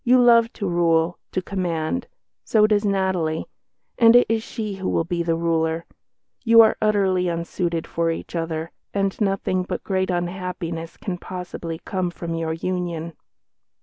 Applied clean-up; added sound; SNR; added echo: none; none; none; none.